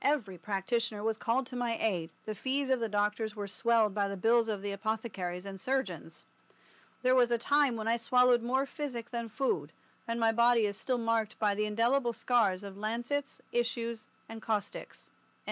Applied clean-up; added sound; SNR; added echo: none; none; none; none.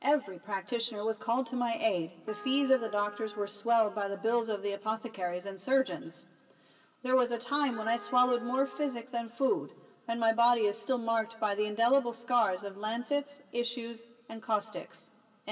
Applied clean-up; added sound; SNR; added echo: none; Trumpet; 17 dB; reverberation time 2.0 s.